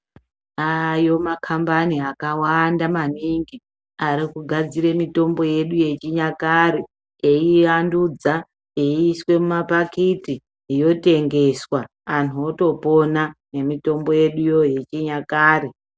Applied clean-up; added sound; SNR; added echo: none; none; none; none.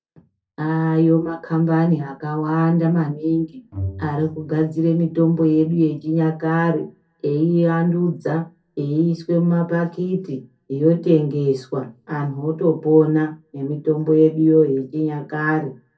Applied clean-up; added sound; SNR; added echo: none; Bowed string instrument; 15 dB; reverberation time 0.3 s.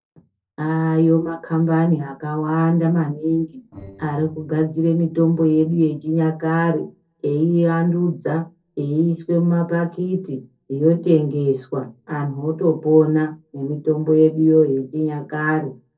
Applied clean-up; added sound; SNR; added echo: neural separator model SepFormer DNS4.